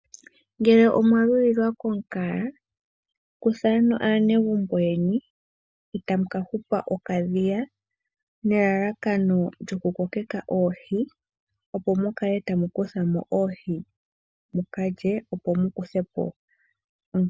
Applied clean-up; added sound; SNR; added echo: none; none; none; none.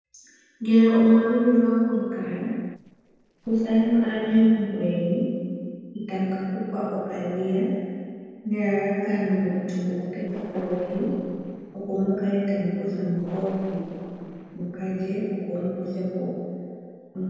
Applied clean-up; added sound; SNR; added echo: neural separator model SepFormer DNS4.